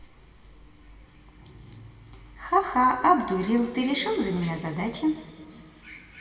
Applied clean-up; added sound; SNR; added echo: none; none; none; reverberation time 2.5 s.